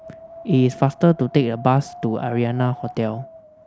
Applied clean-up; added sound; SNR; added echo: none; Wind; 18 dB; none.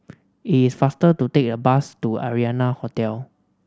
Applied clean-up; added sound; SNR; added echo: none; none; none; none.